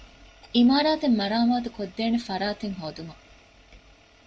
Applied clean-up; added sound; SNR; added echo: none; none; none; none.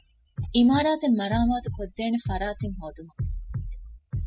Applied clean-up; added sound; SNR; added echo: classical method spectral subtraction.